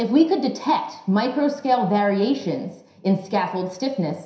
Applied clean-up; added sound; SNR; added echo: none; none; none; reverberation time 0.7 s.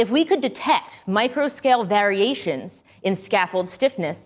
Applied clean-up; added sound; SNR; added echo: none; none; none; none.